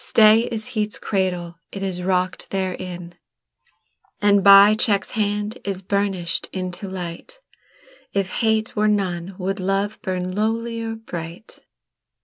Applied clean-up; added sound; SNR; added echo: none; none; none; none.